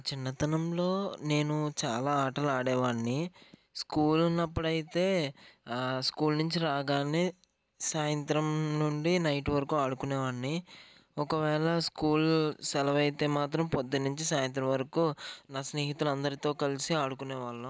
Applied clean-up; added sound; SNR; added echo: none; none; none; none.